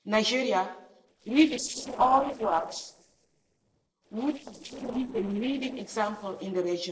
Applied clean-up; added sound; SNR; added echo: neural separator model SepFormer DNS4.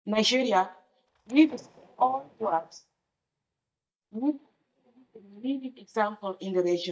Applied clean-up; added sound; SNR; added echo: neural mask model DeepFilterNet 3.